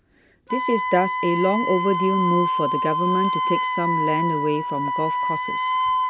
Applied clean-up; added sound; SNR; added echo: none; Wind instrument, woodwind instrument; -1 dB; none.